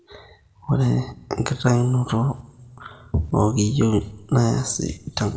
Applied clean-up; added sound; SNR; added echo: none; none; none; reverberation time 1.0 s.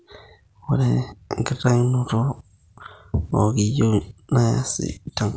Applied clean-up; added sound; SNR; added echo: none; none; none; none.